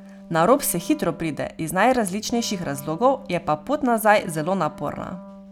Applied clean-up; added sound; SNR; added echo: none; Wind instrument, woodwind instrument; 19 dB; none.